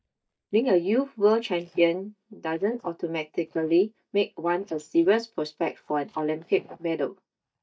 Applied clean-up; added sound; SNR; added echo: neural mask model DeepFilterNet 3.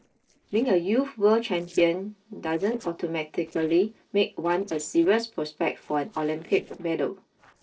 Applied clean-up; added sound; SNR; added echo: neural separator model SepFormer DNS4.